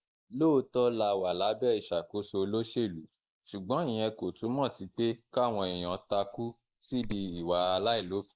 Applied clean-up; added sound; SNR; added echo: neural mask model Resemble Enhance denoiser.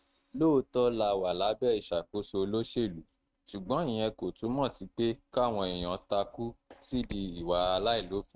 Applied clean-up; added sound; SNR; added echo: neural mask model RNNoise.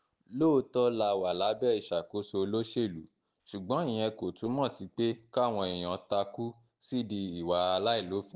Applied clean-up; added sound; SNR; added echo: none; none; none; none.